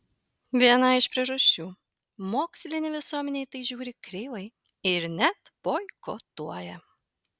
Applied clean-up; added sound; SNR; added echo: none; none; none; none.